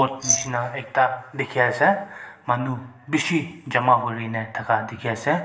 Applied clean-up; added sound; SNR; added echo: none; Glass; 0 dB; reverberation time 0.9 s.